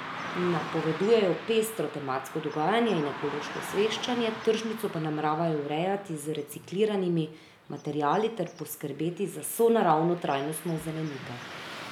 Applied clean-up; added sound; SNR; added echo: none; Car passing by / Traffic noise, roadway noise; 13 dB; none.